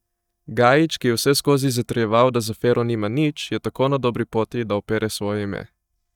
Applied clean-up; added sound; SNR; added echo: neural mask model DeepFilterNet 3.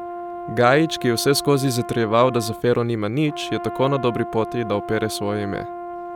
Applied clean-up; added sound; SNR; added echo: none; Brass instrument; 11 dB; none.